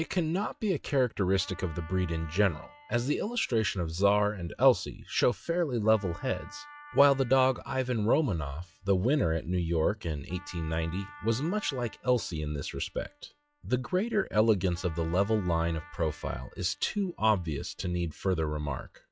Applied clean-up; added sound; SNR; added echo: classical method log-MMSE.